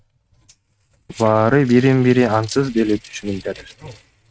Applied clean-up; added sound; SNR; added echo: neural mask model RNNoise.